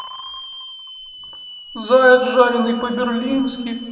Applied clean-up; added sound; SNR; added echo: none; Hiss / Alarm; 17 dB; reverberation time 2.2 s.